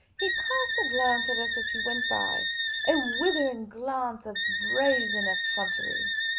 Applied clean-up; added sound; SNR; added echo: none; Wind instrument, woodwind instrument; -2 dB; none.